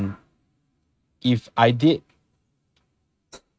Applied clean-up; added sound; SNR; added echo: neural mask model RNNoise.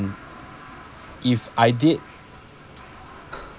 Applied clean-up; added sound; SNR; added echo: none; Toilet flush; 18 dB; none.